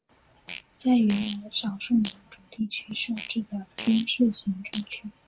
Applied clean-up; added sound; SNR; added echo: none; Fart; 17 dB; none.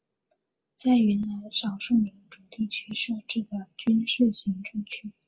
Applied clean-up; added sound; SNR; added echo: none; none; none; none.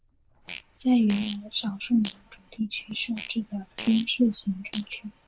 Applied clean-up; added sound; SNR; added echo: neural diffusion model UNIVERSE++.